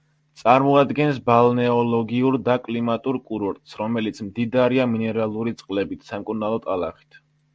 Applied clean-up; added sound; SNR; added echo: none; none; none; none.